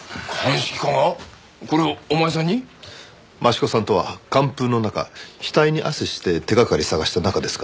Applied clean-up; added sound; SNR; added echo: none; none; none; none.